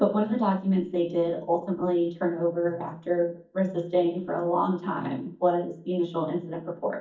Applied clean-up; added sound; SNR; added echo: neural mask model DeepFilterNet 3.